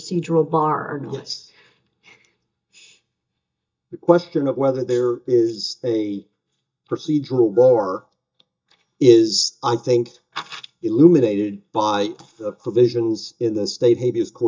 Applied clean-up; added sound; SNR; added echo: neural mask model DeepFilterNet 3.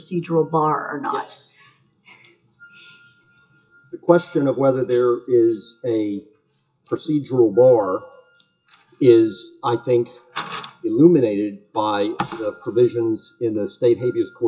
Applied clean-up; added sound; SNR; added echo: classical method WPE with log-MMSE.